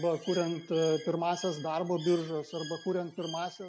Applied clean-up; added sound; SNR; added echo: none; Bird; 16 dB; none.